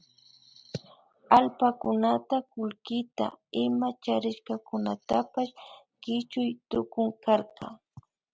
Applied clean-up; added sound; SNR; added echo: none; none; none; none.